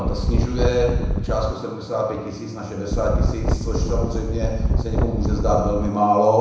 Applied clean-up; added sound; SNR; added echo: none; Wind; -2 dB; reverberation time 0.9 s.